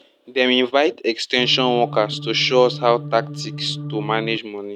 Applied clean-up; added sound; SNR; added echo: neural mask model RNNoise.